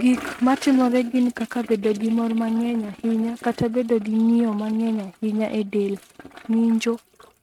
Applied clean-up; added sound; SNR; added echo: neural mask model RNNoise.